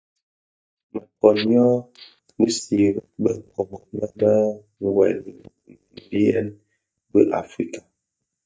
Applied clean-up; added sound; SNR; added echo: neural mask model DeepFilterNet 3.